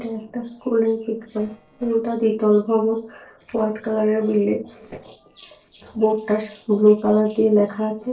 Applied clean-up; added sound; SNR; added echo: neural separator model SepFormer DNS4.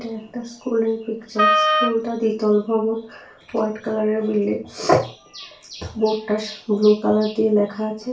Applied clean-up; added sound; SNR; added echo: none; Wind instrument, woodwind instrument; -1 dB; reverberation time 0.3 s.